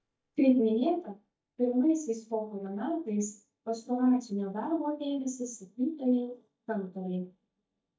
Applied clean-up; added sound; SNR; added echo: neural mask model DeepFilterNet 3.